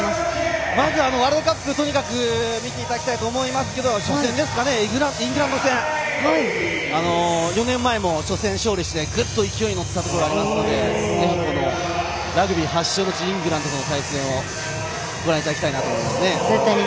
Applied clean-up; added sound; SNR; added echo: none; none; none; none.